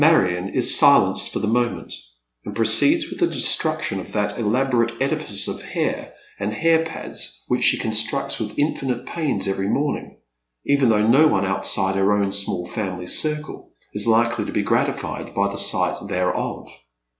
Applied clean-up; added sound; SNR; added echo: none; none; none; none.